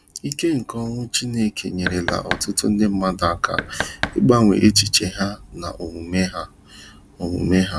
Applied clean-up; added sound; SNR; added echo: none; Knock; 8 dB; none.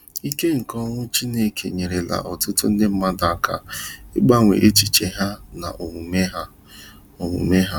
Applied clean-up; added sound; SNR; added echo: none; none; none; none.